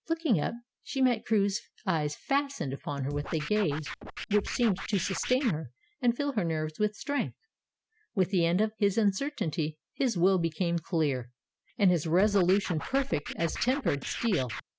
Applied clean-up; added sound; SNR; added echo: none; Scratching (performance technique); 10 dB; none.